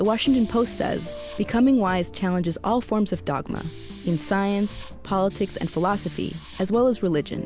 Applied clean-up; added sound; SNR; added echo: none; Engine + Hiss; 17 dB; none.